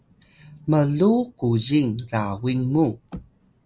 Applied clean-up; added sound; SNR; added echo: none; none; none; none.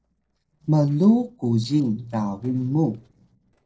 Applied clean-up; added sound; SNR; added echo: neural separator model SepFormer DNS4.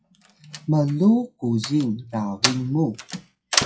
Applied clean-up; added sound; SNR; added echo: classical method WPE with log-MMSE.